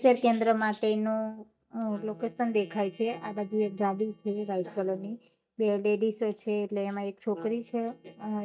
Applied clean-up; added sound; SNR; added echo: neural mask model DeepFilterNet 3.